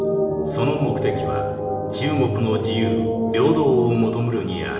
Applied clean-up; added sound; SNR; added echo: none; none; none; reverberation time 1.2 s.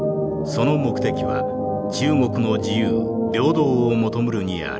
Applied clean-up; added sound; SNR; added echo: none; none; none; none.